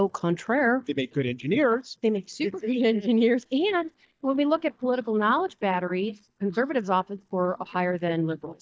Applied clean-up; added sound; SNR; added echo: neural mask model DeepFilterNet 3.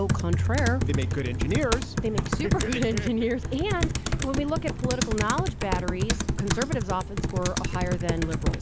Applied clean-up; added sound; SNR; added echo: none; Computer keyboard; -2 dB; none.